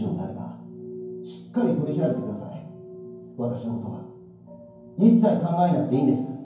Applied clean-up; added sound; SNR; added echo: none; Glass; 18 dB; reverberation time 0.9 s.